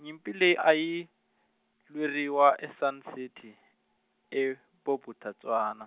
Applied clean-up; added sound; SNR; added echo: none; none; none; none.